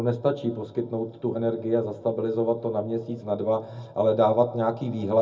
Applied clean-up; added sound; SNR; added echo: none; none; none; reverberation time 0.4 s.